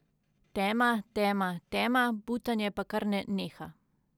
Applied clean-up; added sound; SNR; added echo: none; none; none; none.